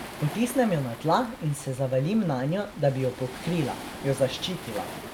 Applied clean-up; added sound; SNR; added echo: none; Waves, surf; 13 dB; none.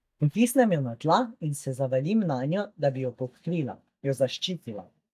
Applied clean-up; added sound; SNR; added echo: neural mask model DeepFilterNet 3.